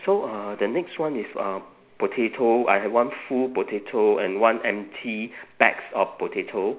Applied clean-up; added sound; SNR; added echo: none; none; none; none.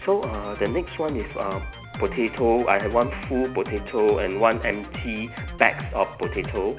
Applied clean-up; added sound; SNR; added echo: none; Drum kit; 10 dB; none.